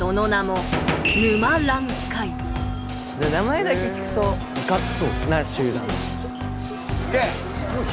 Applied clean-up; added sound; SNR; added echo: none; Wind instrument, woodwind instrument; 11 dB; none.